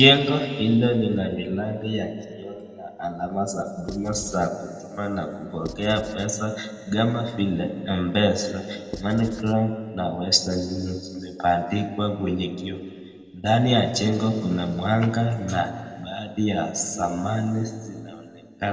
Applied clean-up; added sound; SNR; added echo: none; Writing; 14 dB; reverberation time 2.2 s.